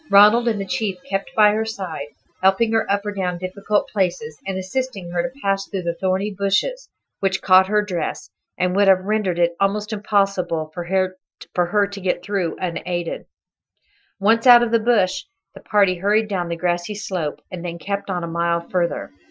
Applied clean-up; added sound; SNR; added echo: classical method Wiener filter.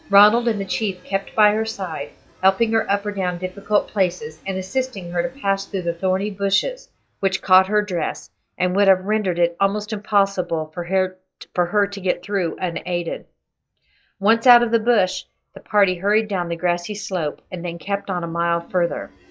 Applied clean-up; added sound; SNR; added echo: classical method log-MMSE.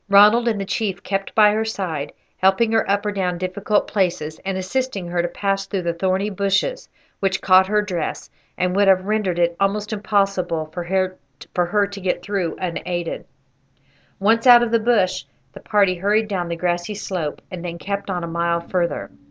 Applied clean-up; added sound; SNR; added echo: none; none; none; none.